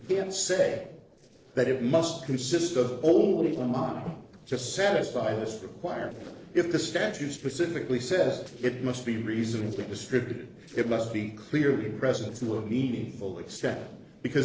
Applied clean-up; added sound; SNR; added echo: neural separator model SepFormer DNS4.